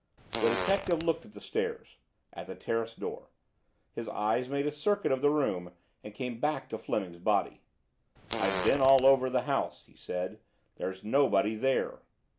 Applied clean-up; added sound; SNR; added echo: none; Fart; 4 dB; none.